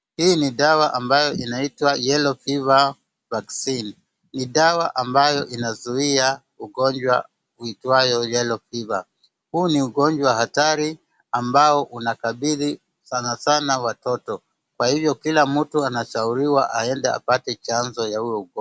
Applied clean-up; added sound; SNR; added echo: none; none; none; none.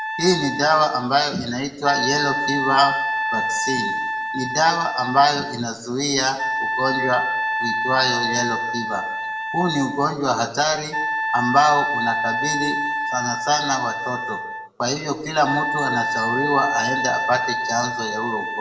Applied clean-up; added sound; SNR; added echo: none; Wind instrument, woodwind instrument; 3 dB; reverberation time 0.7 s.